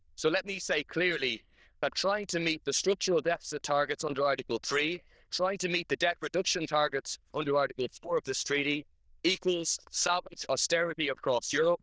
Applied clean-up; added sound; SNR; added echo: neural diffusion model UNIVERSE++.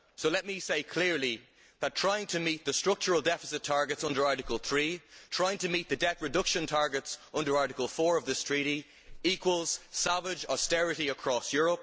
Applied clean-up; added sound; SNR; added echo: none; none; none; none.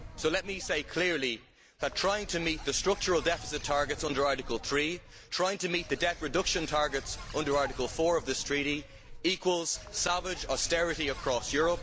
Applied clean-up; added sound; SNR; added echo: none; Bird; 13 dB; none.